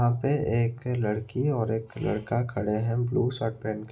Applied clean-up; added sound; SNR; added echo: none; none; none; none.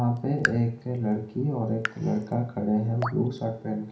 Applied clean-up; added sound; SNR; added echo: none; Raindrop / Drip; 10 dB; reverberation time 0.5 s.